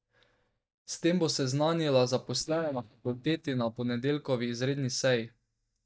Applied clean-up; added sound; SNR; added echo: neural mask model DeepFilterNet 3.